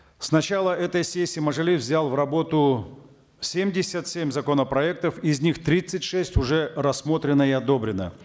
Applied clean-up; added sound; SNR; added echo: none; none; none; none.